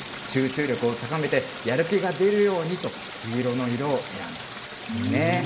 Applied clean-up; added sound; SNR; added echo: none; Stream; 12 dB; reverberation time 1.6 s.